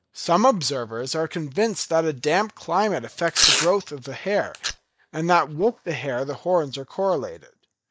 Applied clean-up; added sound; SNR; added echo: neural mask model DeepFilterNet 3.